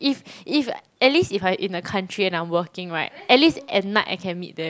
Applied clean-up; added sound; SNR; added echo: none; none; none; none.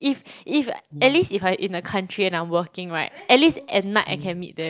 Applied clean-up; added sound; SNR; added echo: neural mask model DeepFilterNet 3.